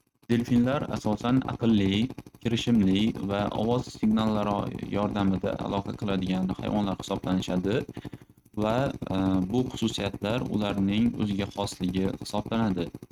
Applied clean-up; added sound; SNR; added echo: neural mask model RNNoise.